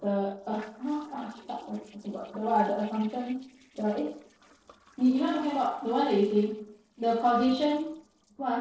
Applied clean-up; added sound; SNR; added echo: neural separator model SepFormer DNS4.